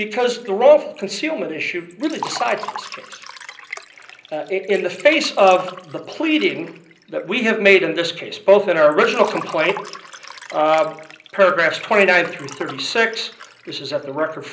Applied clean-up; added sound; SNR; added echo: none; Liquid; 18 dB; reverberation time 0.5 s.